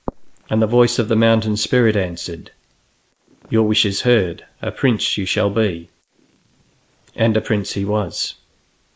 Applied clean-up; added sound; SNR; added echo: neural mask model Resemble Enhance denoiser.